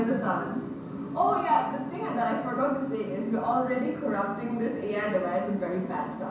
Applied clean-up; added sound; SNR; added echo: none; none; none; reverberation time 0.7 s.